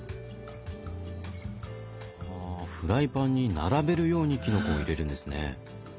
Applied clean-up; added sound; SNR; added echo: none; Gasp; 14 dB; none.